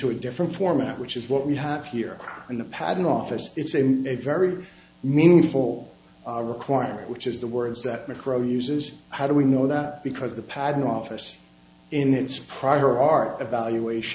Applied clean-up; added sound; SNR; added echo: none; none; none; none.